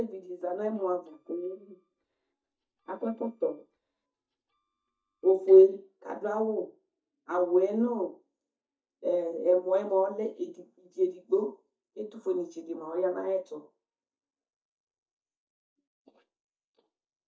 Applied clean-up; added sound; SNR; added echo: neural mask model DeepFilterNet 3.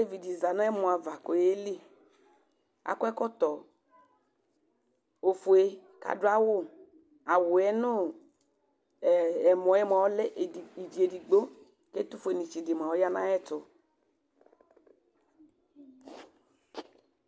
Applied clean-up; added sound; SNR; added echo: none; none; none; none.